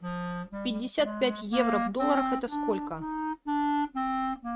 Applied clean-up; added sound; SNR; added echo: neural mask model RNNoise.